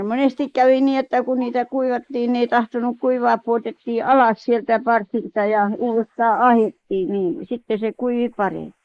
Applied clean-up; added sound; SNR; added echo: neural mask model Resemble Enhance denoiser.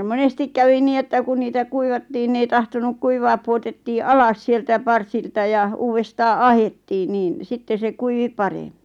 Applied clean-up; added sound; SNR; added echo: none; none; none; none.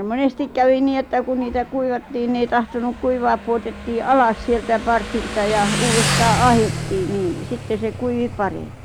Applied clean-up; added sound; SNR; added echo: none; Motorcycle; 7 dB; none.